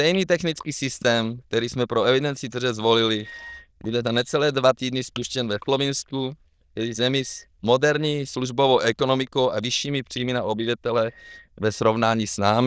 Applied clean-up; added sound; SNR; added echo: neural diffusion model UNIVERSE++.